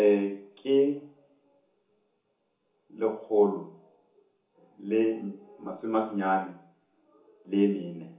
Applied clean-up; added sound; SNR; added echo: none; none; none; reverberation time 0.8 s.